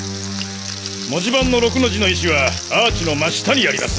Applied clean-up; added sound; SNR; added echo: none; Frying (food); 11 dB; none.